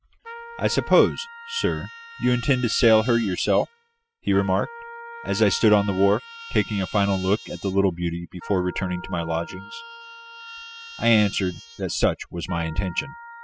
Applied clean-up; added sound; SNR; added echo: classical method spectral subtraction.